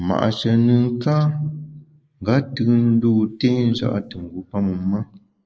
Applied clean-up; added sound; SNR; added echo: neural mask model Resemble Enhance denoiser.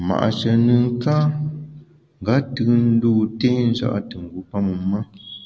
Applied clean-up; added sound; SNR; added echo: none; none; none; none.